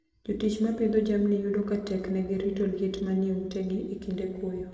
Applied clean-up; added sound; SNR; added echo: none; none; none; reverberation time 1.1 s.